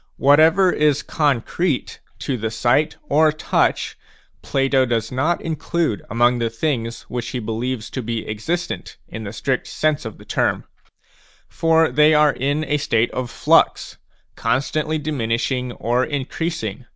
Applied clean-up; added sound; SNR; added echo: none; none; none; none.